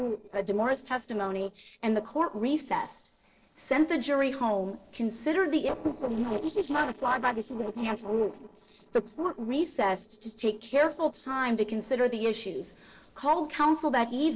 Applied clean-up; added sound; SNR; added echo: neural separator model SepFormer DNS4.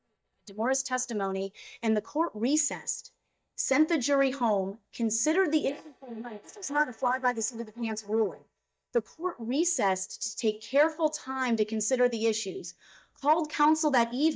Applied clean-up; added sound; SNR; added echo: neural mask model DeepFilterNet 3.